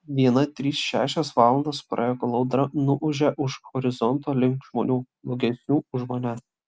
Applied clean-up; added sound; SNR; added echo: none; none; none; none.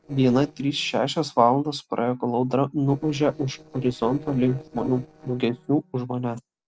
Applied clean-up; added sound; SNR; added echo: neural separator model SepFormer DNS4.